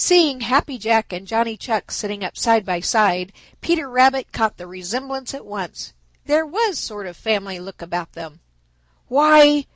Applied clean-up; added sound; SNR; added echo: none; none; none; none.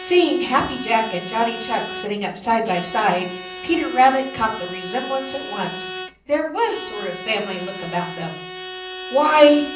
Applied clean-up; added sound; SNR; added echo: none; Bowed string instrument; 12 dB; reverberation time 0.6 s.